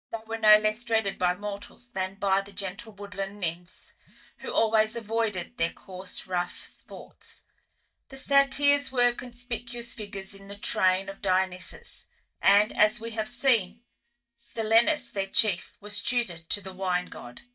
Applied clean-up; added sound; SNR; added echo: neural mask model DeepFilterNet 3.